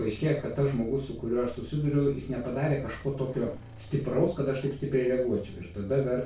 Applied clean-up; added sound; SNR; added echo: none; Engine starting / Motorcycle; 18 dB; reverberation time 0.3 s.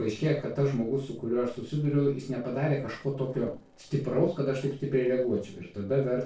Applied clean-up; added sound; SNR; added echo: neural separator model SepFormer DNS4.